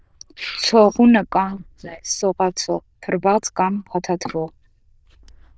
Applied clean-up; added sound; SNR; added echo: neural diffusion model UNIVERSE++.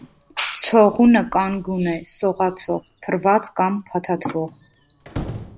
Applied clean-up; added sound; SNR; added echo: none; Squeak / Slam / Wood; 18 dB; none.